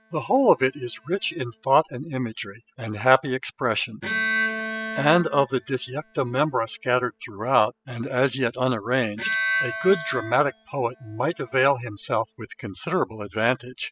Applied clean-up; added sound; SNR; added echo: classical method spectral subtraction.